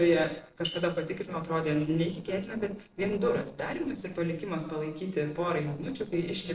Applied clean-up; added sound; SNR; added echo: neural separator model SepFormer DNS4.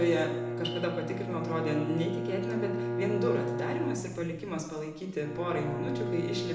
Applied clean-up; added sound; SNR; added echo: none; Bowed string instrument; 2 dB; reverberation time 0.9 s.